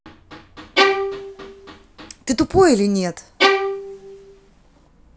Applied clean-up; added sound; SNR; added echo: none; Bowed string instrument; -1 dB; none.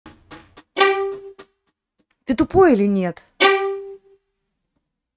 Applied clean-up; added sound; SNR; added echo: neural mask model RNNoise.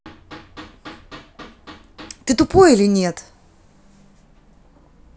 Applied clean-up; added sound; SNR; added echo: none; none; none; none.